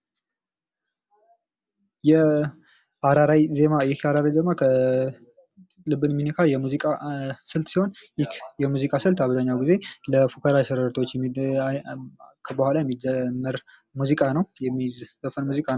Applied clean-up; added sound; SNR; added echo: none; none; none; none.